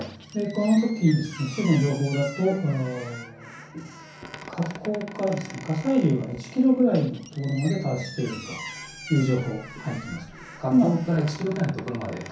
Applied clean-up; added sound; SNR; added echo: none; Squeak; 16 dB; reverberation time 0.6 s.